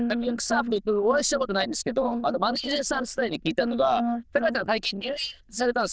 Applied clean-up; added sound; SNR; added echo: neural diffusion model UNIVERSE++.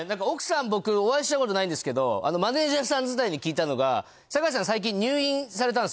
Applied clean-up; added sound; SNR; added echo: none; none; none; none.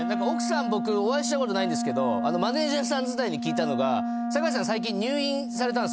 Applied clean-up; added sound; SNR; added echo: none; Wind instrument, woodwind instrument; 1 dB; none.